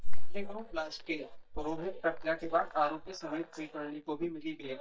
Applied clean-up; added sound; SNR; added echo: neural mask model DeepFilterNet 3.